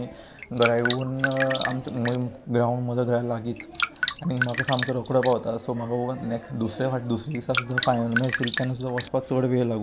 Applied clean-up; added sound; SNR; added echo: none; Drip; 3 dB; none.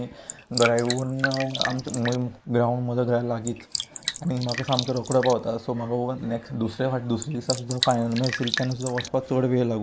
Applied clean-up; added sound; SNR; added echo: neural mask model Resemble Enhance denoiser.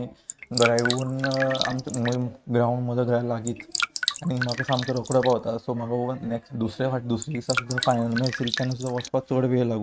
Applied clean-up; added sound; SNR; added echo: neural mask model RNNoise.